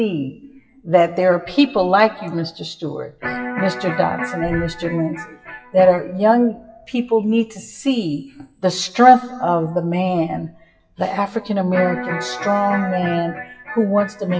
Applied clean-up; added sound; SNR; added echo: classical method WPE with log-MMSE.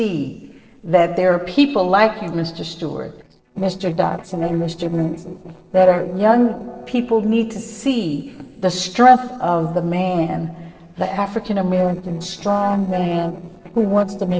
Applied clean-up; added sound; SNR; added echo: neural separator model SepFormer DNS4.